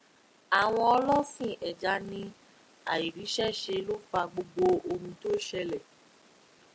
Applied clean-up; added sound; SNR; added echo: none; none; none; none.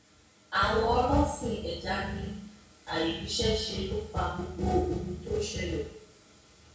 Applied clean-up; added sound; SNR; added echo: none; none; none; reverberation time 0.6 s.